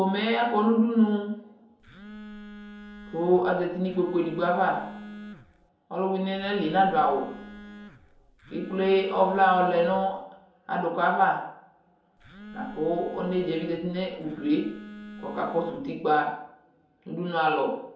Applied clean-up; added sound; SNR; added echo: none; Telephone; 16 dB; reverberation time 2.6 s.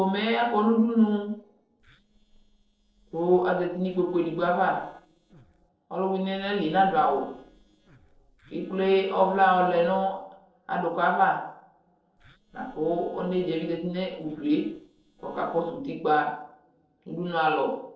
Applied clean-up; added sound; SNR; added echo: neural separator model SepFormer DNS4.